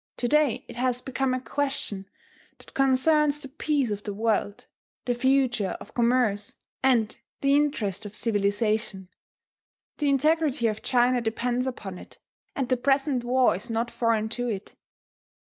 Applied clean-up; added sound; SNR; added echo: none; none; none; none.